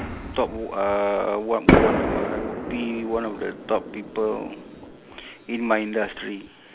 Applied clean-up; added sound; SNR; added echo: none; Fireworks; 0 dB; none.